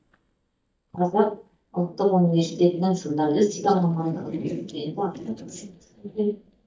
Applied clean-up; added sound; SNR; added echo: neural mask model DeepFilterNet 3.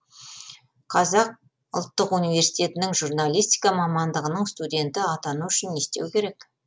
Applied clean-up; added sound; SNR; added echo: none; none; none; none.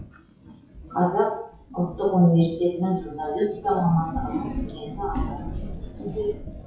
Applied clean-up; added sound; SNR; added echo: classical method WPE with log-MMSE.